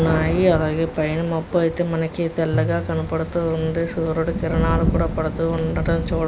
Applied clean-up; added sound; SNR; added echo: none; Thunder + Tabla; 4 dB; none.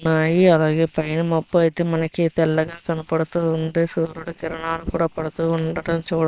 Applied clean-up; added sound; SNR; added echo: neural separator model SepFormer WHAM!.